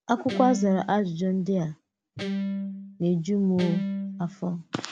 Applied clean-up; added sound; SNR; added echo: none; Guitar; 5 dB; none.